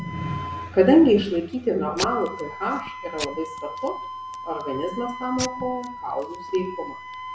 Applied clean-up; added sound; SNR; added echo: none; Packing tape, duct tape / Tearing + Wind instrument, woodwind instrument; 10 dB; none.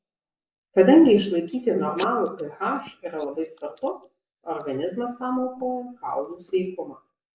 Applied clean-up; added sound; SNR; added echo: neural mask model Resemble Enhance denoiser.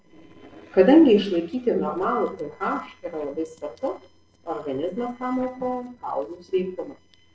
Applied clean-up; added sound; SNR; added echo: neural separator model SepFormer DNS4.